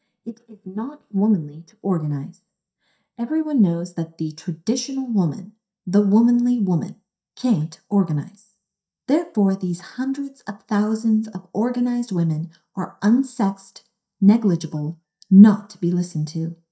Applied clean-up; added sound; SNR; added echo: neural mask model DeepFilterNet 3.